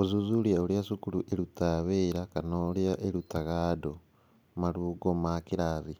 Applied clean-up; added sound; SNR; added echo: none; none; none; none.